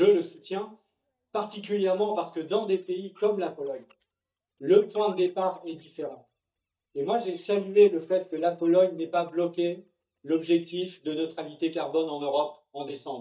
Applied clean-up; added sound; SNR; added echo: neural mask model DeepFilterNet 3.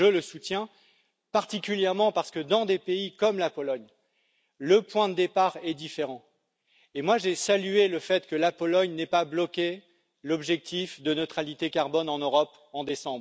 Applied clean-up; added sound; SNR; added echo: none; none; none; none.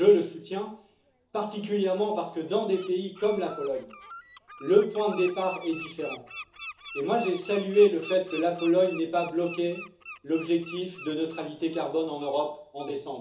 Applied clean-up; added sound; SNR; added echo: none; Bird; 18 dB; reverberation time 0.8 s.